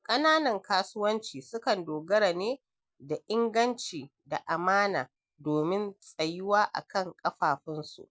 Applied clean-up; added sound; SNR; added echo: none; none; none; none.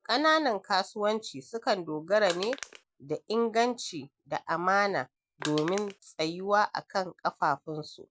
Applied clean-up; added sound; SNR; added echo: none; Crushing; 10 dB; none.